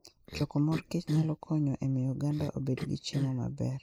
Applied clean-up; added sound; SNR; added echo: neural mask model Resemble Enhance denoiser.